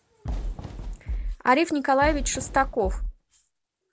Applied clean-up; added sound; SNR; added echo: none; Fireworks; 5 dB; none.